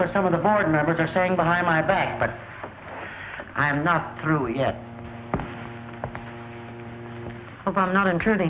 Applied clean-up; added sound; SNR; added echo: none; Bowed string instrument; 16 dB; none.